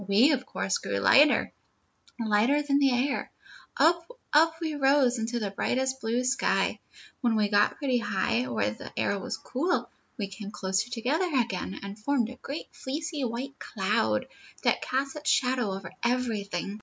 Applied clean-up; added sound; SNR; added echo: none; none; none; none.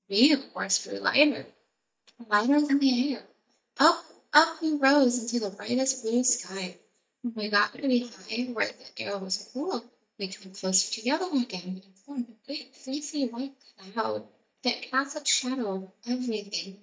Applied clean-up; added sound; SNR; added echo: neural mask model DeepFilterNet 3.